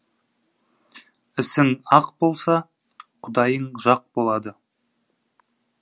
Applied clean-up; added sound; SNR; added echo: none; none; none; none.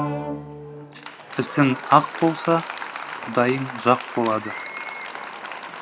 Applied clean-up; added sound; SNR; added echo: none; Applause; 9 dB; none.